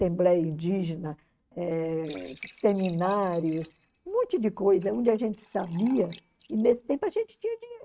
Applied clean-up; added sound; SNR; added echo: neural mask model RNNoise.